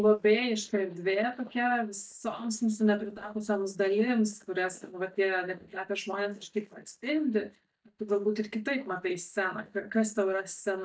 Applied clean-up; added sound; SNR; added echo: neural mask model DeepFilterNet 3.